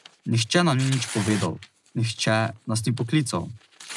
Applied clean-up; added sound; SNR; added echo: none; Tearing; 15 dB; none.